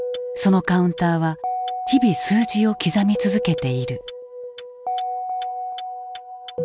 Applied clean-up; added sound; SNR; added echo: none; none; none; none.